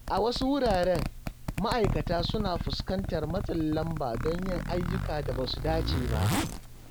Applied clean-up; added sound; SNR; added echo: none; Zipper (clothing); 2 dB; none.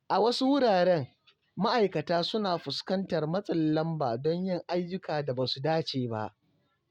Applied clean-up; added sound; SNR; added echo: none; none; none; none.